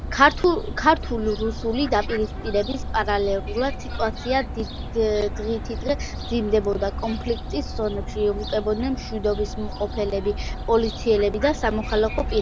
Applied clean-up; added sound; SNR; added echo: none; Fowl; 6 dB; none.